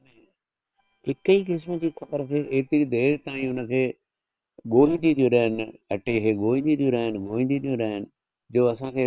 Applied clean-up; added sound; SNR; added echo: neural separator model SepFormer WHAM!.